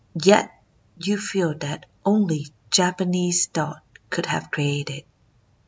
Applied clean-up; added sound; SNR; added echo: none; none; none; none.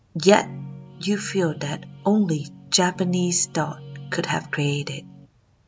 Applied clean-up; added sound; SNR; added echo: none; Guitar; 15 dB; none.